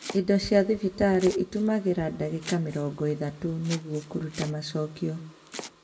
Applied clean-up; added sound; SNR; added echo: none; Domestic sounds, home sounds; 17 dB; reverberation time 0.5 s.